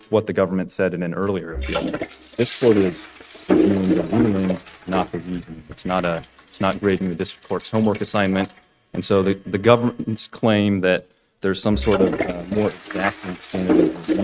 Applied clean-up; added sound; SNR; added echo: neural mask model RNNoise.